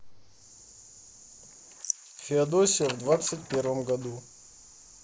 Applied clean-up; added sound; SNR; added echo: neural mask model Resemble Enhance denoiser.